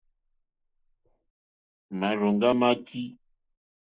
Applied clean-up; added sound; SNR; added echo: neural mask model Resemble Enhance denoiser.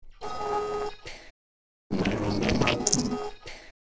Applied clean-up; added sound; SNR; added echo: neural separator model SepFormer DNS4.